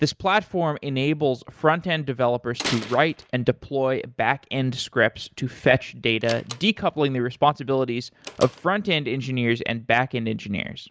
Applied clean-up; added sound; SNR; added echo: none; Slam; 18 dB; none.